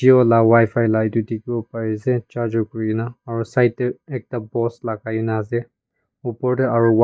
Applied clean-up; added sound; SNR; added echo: neural mask model DeepFilterNet 3.